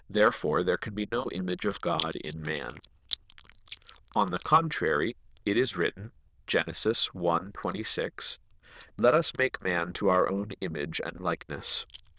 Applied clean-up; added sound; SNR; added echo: neural diffusion model UNIVERSE++.